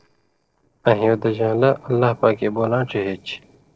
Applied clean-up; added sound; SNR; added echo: neural separator model SepFormer DNS4.